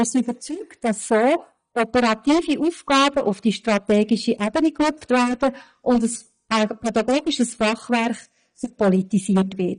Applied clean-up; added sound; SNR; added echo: neural mask model DeepFilterNet 3.